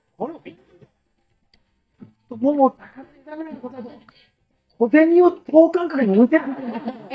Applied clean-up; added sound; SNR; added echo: neural mask model DeepFilterNet 3.